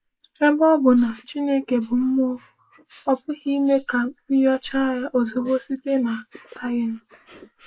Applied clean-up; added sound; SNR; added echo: neural mask model Resemble Enhance denoiser.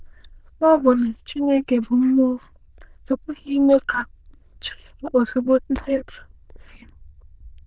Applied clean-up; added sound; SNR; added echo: neural diffusion model UNIVERSE++.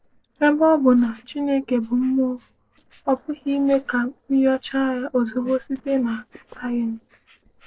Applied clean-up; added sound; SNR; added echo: neural separator model SepFormer DNS4.